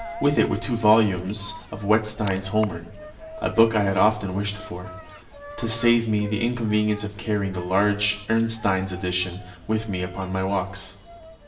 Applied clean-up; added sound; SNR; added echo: none; Coin (dropping); 17 dB; reverberation time 0.6 s.